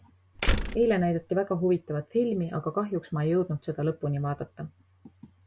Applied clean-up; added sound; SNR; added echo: none; Slam; 0 dB; none.